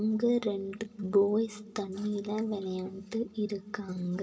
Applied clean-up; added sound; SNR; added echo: none; none; none; reverberation time 1.7 s.